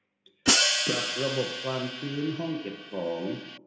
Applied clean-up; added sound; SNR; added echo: none; Hi-hat; -4 dB; reverberation time 0.6 s.